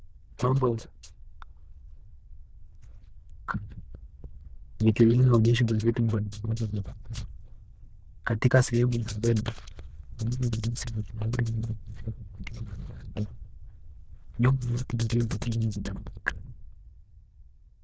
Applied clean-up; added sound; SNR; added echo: neural diffusion model UNIVERSE++.